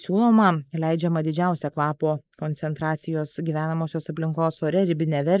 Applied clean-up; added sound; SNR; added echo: neural mask model Resemble Enhance denoiser.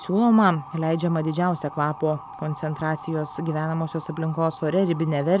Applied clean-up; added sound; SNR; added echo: none; Motor vehicle (road) / Siren; 17 dB; none.